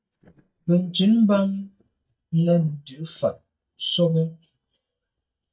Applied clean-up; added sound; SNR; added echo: neural mask model DeepFilterNet 3.